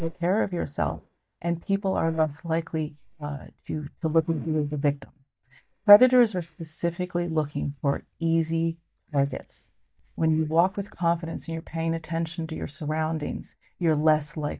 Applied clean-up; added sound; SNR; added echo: neural mask model DeepFilterNet 3.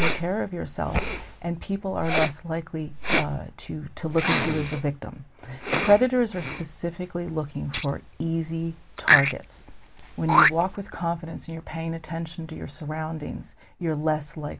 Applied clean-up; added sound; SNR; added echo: none; Respiratory sounds; 2 dB; none.